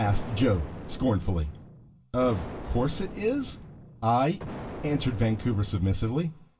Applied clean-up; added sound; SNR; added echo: none; Explosion; 12 dB; reverberation time 0.2 s.